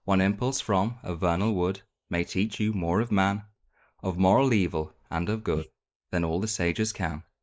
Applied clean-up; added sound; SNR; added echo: neural mask model Resemble Enhance denoiser.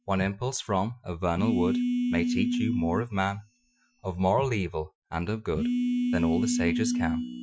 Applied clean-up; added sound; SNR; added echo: classical method Wiener filter.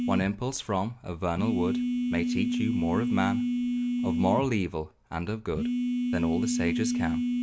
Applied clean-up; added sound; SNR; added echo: none; Telephone; -1 dB; none.